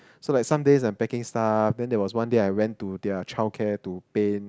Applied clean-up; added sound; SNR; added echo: none; none; none; none.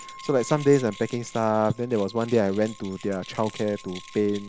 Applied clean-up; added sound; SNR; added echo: none; Wind instrument, woodwind instrument + Keys jangling; 19 dB; none.